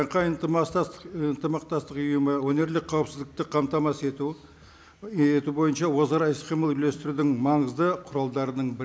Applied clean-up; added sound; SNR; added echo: none; none; none; none.